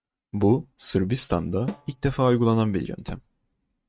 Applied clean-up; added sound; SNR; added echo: neural mask model RNNoise.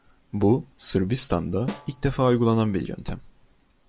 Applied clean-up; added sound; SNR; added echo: none; Snare drum; 15 dB; none.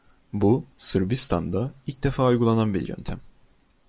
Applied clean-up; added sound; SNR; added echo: none; none; none; none.